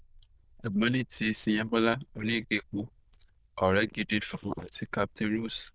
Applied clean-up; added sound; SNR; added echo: neural diffusion model UNIVERSE++.